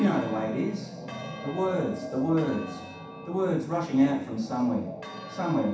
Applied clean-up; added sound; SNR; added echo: none; Church bell; 18 dB; reverberation time 0.7 s.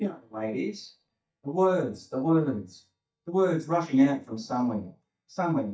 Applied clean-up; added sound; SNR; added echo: neural mask model DeepFilterNet 3.